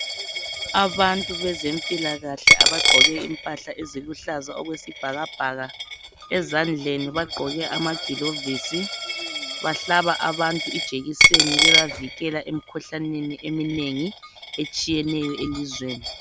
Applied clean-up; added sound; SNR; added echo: none; Coin (dropping); -2 dB; none.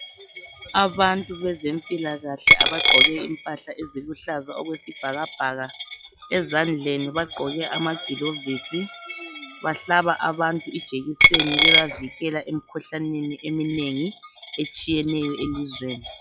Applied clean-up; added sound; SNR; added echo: classical method log-MMSE.